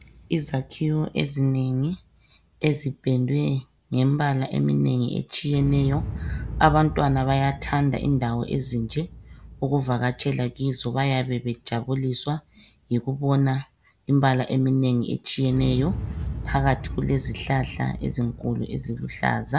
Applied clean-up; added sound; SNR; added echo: none; Explosion; 13 dB; none.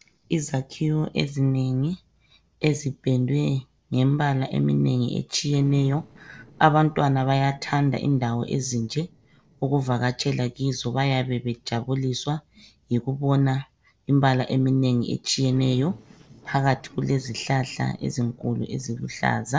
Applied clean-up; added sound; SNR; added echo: neural separator model SepFormer DNS4.